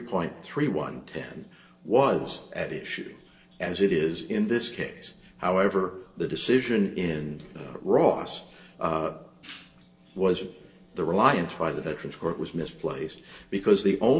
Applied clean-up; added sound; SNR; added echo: neural separator model SepFormer DNS4.